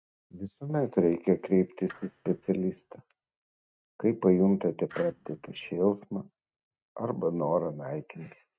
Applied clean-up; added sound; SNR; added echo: neural mask model RNNoise.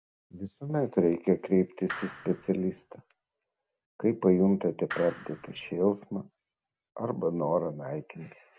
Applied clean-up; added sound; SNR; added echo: none; Clapping; 14 dB; none.